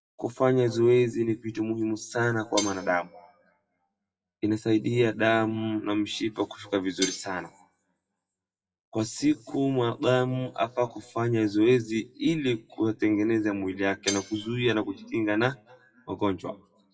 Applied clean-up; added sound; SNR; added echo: classical method WPE with log-MMSE.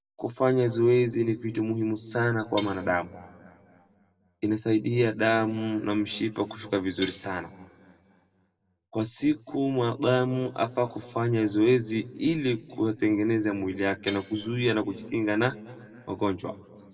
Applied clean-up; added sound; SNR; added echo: none; Cutlery, silverware; 12 dB; reverberation time 1.8 s.